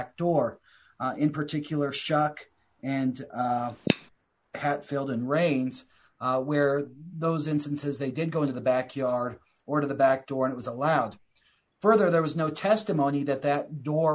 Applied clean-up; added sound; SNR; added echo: neural mask model Resemble Enhance denoiser.